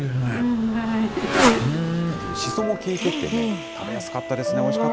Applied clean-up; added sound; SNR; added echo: none; Motorcycle; 4 dB; none.